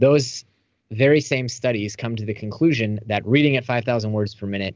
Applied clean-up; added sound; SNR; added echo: none; none; none; none.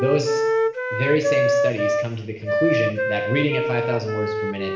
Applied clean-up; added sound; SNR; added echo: none; Wind instrument, woodwind instrument; -2 dB; reverberation time 0.7 s.